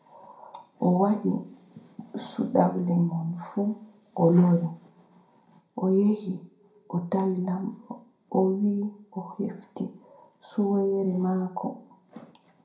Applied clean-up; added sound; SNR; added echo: none; none; none; reverberation time 0.4 s.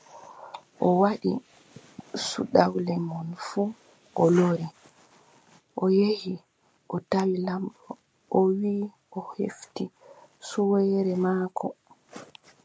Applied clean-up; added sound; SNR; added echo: none; none; none; none.